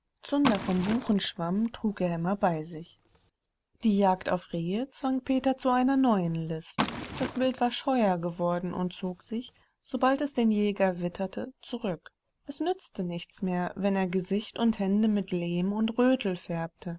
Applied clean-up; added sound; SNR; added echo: none; Liquid; 10 dB; none.